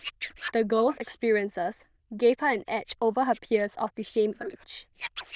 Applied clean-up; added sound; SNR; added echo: neural diffusion model UNIVERSE++.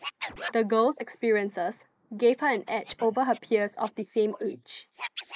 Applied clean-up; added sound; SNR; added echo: neural mask model Resemble Enhance denoiser.